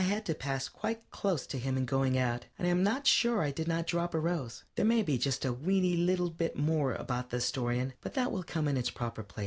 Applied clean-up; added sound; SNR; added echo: none; none; none; none.